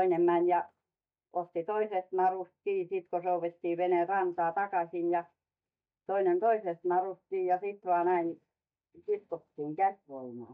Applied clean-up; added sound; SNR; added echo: neural mask model DeepFilterNet 3.